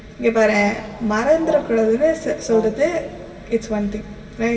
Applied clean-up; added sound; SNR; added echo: none; Brass instrument; 14 dB; reverberation time 2.0 s.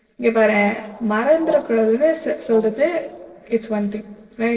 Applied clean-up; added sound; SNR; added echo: neural separator model SepFormer DNS4.